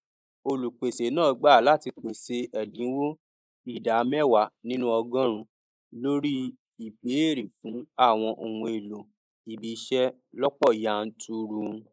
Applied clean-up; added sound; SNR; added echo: neural mask model Resemble Enhance denoiser.